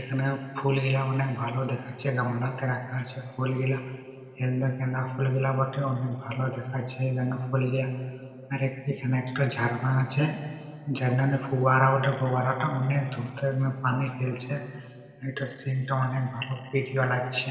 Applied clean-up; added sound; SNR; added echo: none; none; none; reverberation time 2.6 s.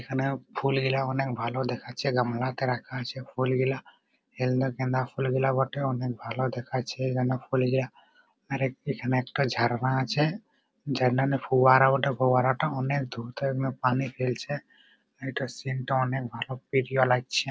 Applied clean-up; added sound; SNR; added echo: none; none; none; none.